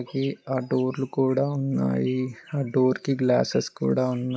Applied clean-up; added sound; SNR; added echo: none; none; none; none.